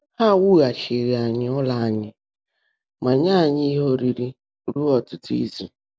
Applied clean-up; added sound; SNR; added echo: none; none; none; none.